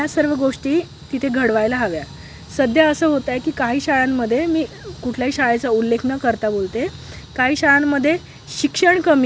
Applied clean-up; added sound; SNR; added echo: none; none; none; none.